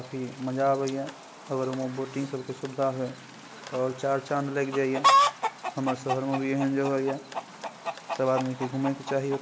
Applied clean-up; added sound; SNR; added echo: none; Chicken, rooster; 2 dB; none.